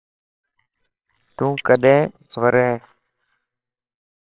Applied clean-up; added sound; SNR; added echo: neural separator model SepFormer WHAMR!.